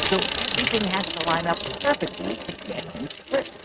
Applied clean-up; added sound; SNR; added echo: neural mask model RNNoise.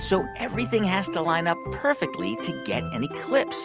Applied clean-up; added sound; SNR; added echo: none; none; none; none.